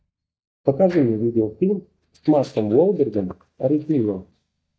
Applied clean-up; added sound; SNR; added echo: neural mask model DeepFilterNet 3.